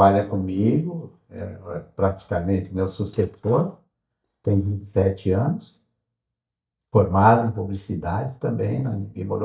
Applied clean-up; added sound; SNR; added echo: neural mask model DeepFilterNet 3.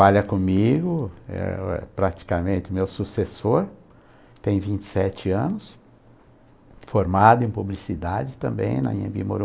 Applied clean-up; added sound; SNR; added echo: none; none; none; none.